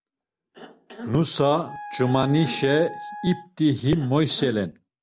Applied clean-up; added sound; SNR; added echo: none; Wind instrument, woodwind instrument + Cough; 15 dB; none.